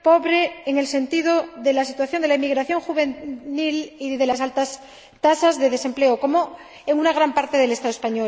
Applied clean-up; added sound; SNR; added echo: none; none; none; none.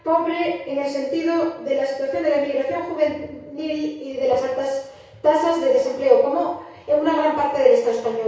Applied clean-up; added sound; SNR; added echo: none; none; none; reverberation time 0.6 s.